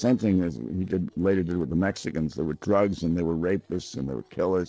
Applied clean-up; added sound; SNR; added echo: neural separator model SepFormer DNS4.